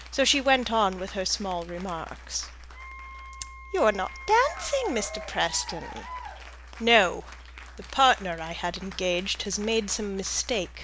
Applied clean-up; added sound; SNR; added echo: none; Wind instrument, woodwind instrument + Applause / Cheering; 17 dB; none.